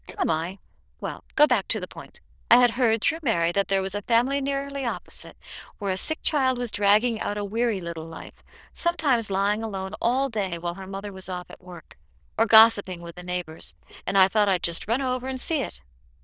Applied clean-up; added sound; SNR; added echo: neural diffusion model UNIVERSE++.